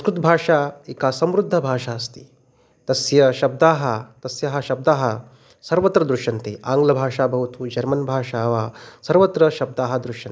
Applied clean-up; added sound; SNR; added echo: none; none; none; none.